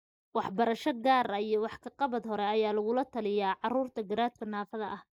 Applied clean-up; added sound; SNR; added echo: neural mask model Resemble Enhance denoiser.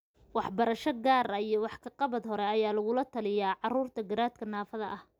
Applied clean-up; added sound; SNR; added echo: none; none; none; none.